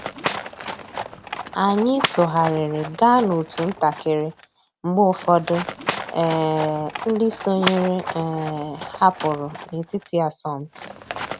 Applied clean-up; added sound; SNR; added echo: none; Livestock, farm animals, working animals; 10 dB; none.